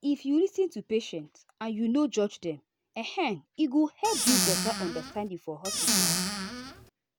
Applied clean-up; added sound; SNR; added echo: none; Squeak / Cupboard open or close; -2 dB; none.